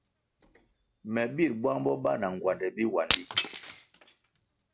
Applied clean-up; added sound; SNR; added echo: none; Shatter; 3 dB; none.